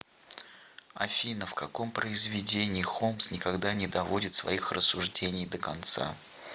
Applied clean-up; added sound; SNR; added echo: none; none; none; none.